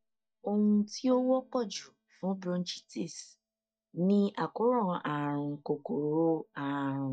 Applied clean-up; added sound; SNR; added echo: neural mask model DeepFilterNet 3.